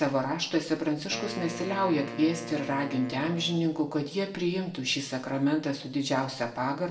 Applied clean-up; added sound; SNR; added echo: none; Wind instrument, woodwind instrument; 12 dB; reverberation time 0.6 s.